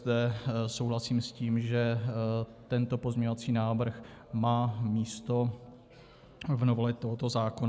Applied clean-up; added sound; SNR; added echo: none; none; none; none.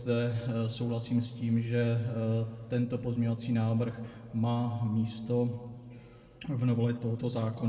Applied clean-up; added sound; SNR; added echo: none; none; none; reverberation time 1.7 s.